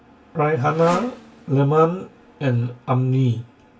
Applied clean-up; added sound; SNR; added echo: none; Motorcycle; 19 dB; reverberation time 0.2 s.